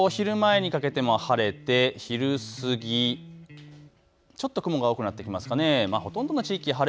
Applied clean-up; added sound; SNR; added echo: none; Electric guitar; 17 dB; none.